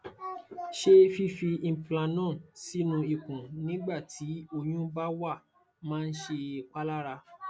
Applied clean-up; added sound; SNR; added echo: none; none; none; none.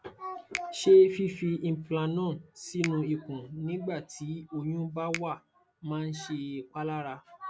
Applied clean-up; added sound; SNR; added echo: none; Finger snapping; 18 dB; none.